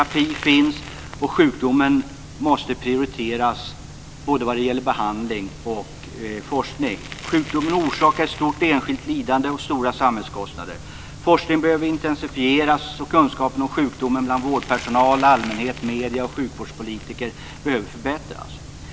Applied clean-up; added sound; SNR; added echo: none; Bicycle; 17 dB; none.